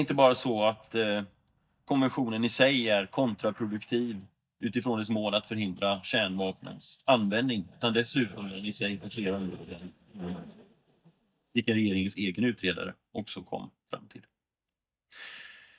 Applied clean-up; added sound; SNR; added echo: neural mask model DeepFilterNet 3.